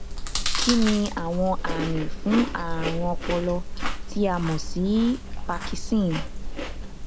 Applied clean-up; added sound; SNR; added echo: none; Chewing, mastication; 1 dB; none.